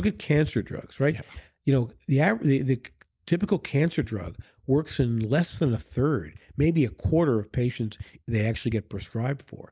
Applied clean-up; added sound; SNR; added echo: none; none; none; none.